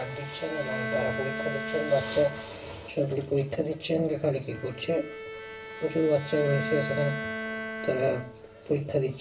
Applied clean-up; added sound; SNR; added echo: none; Bowed string instrument; 8 dB; reverberation time 0.3 s.